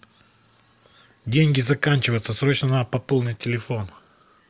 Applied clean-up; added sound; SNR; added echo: none; none; none; none.